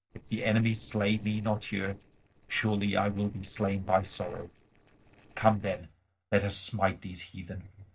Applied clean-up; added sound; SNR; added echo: neural separator model SepFormer DNS4.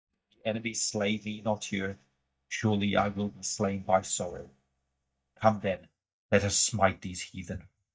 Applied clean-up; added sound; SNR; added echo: neural mask model DeepFilterNet 3.